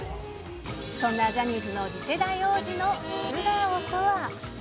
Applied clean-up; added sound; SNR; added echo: none; Harmonica; 10 dB; none.